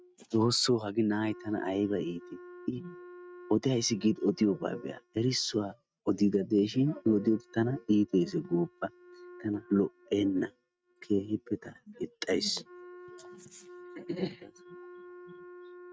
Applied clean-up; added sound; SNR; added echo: neural mask model RNNoise.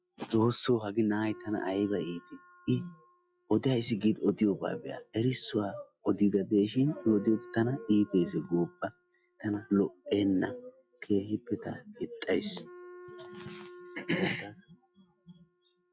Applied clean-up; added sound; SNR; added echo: classical method log-MMSE.